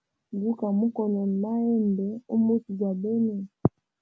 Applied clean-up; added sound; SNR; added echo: none; none; none; none.